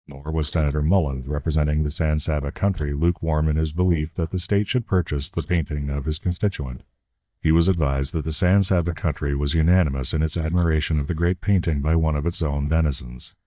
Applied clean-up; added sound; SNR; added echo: neural mask model DeepFilterNet 3.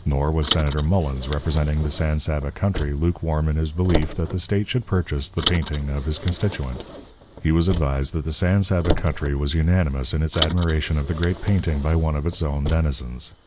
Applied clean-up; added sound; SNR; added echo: none; Car; 10 dB; none.